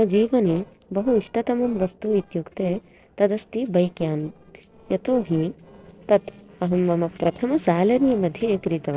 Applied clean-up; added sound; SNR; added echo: neural separator model SepFormer DNS4.